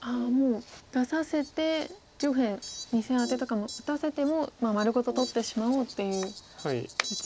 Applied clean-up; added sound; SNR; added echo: none; Brass instrument + Fowl; 15 dB; none.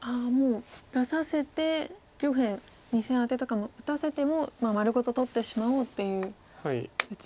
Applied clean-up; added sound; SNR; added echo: none; none; none; none.